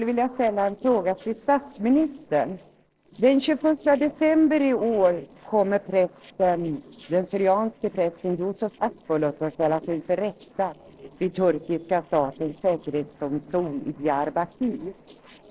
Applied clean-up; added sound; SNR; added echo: neural separator model SepFormer DNS4.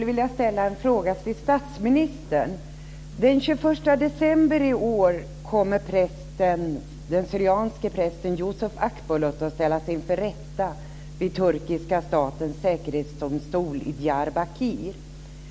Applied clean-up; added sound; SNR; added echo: none; none; none; none.